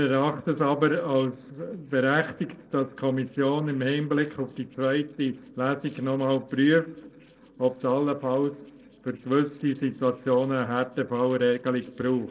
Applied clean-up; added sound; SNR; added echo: neural separator model SepFormer DNS4.